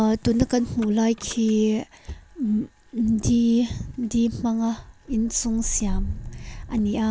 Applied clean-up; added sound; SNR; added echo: none; Engine starting / Motor vehicle (road); 12 dB; none.